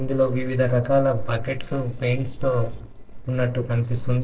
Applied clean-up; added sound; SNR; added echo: neural separator model SepFormer DNS4.